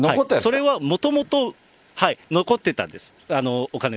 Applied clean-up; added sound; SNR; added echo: neural mask model Resemble Enhance denoiser.